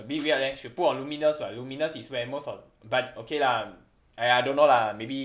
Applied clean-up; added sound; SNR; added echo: none; none; none; none.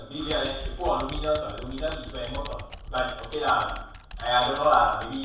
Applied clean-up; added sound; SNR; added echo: none; Computer keyboard; 10 dB; reverberation time 0.7 s.